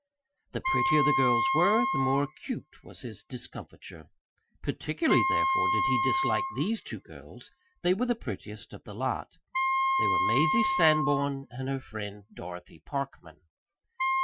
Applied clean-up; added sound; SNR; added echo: classical method Wiener filter.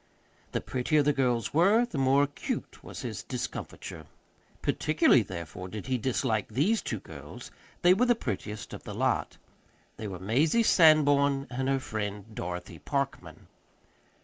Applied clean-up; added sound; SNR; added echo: neural mask model Resemble Enhance denoiser.